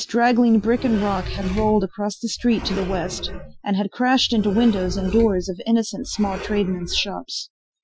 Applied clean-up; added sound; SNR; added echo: classical method Wiener filter.